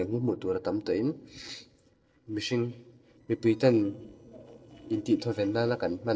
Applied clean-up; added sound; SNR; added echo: neural separator model SepFormer DNS4.